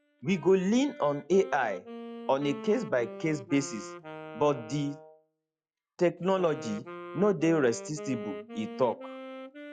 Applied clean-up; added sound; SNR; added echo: classical method log-MMSE.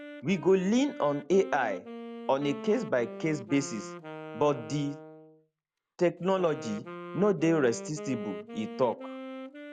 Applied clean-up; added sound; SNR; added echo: none; Wind instrument, woodwind instrument; 12 dB; none.